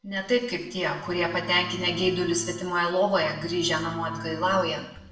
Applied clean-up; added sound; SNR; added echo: none; Bowed string instrument; 13 dB; reverberation time 0.7 s.